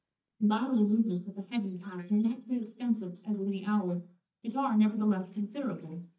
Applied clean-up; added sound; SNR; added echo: neural mask model DeepFilterNet 3.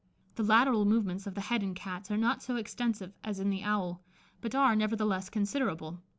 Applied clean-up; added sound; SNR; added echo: none; none; none; none.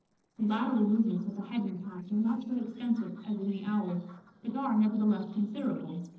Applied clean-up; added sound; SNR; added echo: neural separator model SepFormer DNS4.